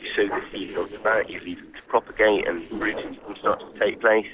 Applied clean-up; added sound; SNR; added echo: neural separator model SepFormer DNS4.